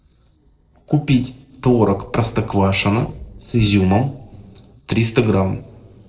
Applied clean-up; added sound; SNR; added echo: neural separator model SepFormer DNS4.